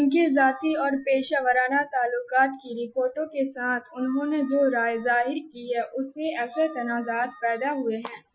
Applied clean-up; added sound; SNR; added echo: classical method Wiener filter.